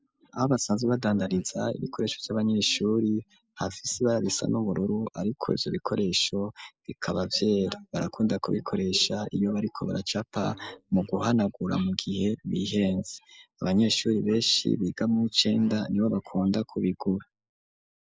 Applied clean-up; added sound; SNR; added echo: neural mask model Resemble Enhance denoiser.